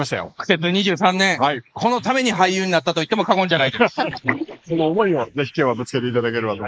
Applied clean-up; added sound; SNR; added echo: neural mask model Resemble Enhance denoiser.